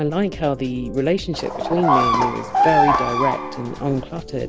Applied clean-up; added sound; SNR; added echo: none; Bird vocalization, bird call, bird song; -3 dB; none.